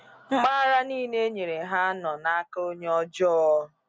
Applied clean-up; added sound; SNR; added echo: none; none; none; none.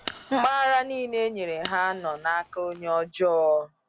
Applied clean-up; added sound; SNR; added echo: none; Fire; 14 dB; none.